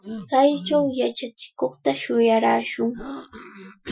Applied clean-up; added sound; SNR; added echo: classical method Wiener filter.